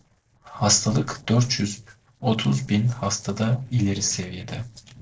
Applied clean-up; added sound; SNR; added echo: neural separator model SepFormer DNS4.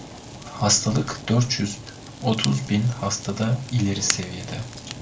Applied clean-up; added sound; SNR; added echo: none; Fire; 11 dB; reverberation time 0.2 s.